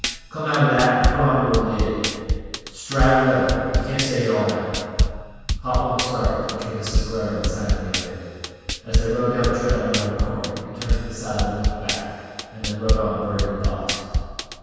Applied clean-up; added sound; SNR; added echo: none; Drum kit; 2 dB; reverberation time 2.1 s.